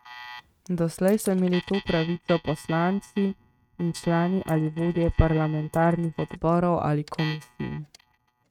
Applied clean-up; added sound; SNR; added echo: neural mask model RNNoise.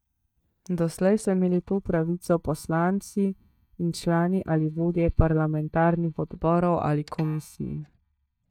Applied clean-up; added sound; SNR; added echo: neural mask model DeepFilterNet 3.